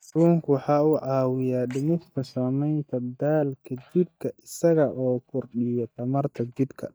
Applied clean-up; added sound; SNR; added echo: neural mask model DeepFilterNet 3.